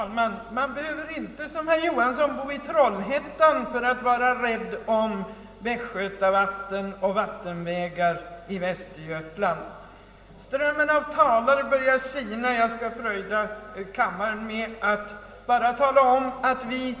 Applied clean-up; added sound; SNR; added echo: none; none; none; reverberation time 1.9 s.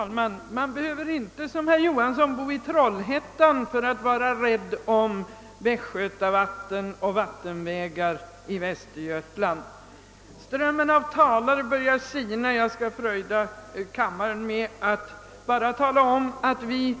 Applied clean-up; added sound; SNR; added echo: none; none; none; none.